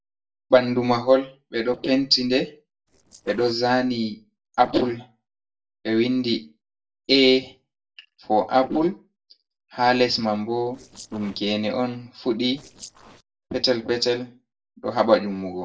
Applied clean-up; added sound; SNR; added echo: neural separator model SepFormer DNS4.